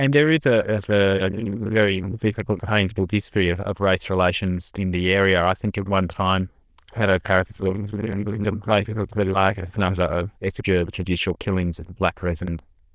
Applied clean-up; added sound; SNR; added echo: neural diffusion model UNIVERSE++.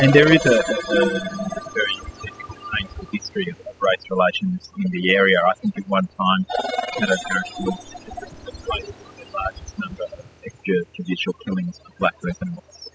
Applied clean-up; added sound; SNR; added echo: classical method spectral subtraction.